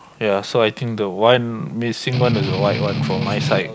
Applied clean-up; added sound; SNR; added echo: none; Strum; 2 dB; none.